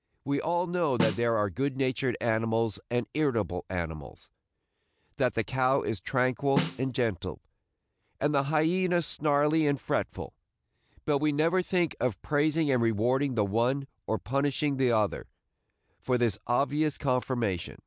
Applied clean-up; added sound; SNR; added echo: none; Snare drum; 6 dB; none.